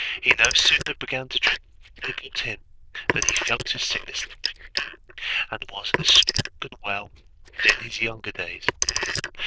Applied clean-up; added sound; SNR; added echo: neural diffusion model UNIVERSE++.